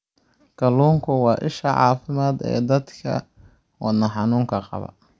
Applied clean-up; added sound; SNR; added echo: none; none; none; none.